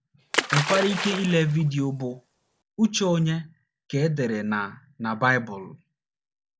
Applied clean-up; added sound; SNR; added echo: none; Splash, splatter; 4 dB; none.